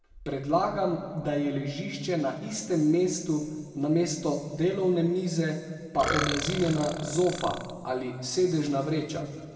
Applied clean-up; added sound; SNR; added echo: none; Burping, eructation; 6 dB; reverberation time 1.8 s.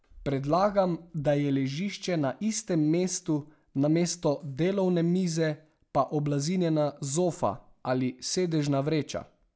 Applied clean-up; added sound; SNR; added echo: none; none; none; none.